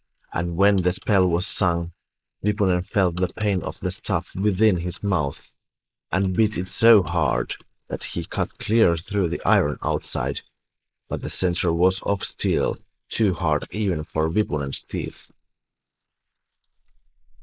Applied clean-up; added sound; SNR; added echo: neural mask model Resemble Enhance denoiser.